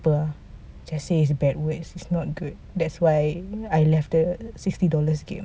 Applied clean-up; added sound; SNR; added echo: none; none; none; none.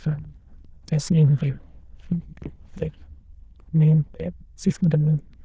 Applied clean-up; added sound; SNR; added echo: neural diffusion model UNIVERSE++.